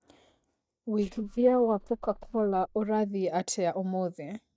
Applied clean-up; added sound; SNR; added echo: neural mask model DeepFilterNet 3.